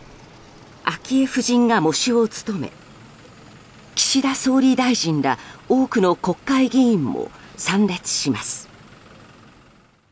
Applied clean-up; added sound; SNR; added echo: none; none; none; none.